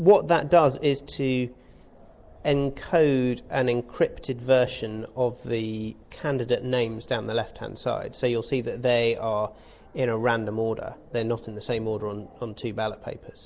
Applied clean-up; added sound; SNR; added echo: none; none; none; none.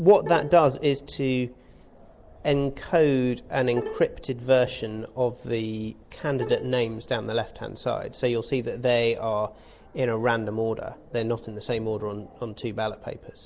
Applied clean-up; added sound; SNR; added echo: none; Bowed string instrument; 12 dB; none.